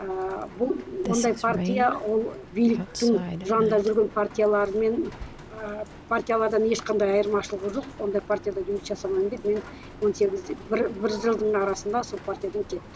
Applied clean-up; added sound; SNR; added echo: none; Rain; 12 dB; none.